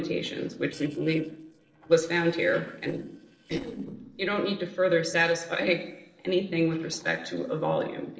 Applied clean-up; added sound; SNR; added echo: neural separator model SepFormer DNS4.